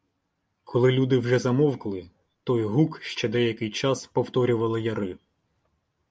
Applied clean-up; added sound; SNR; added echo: none; none; none; none.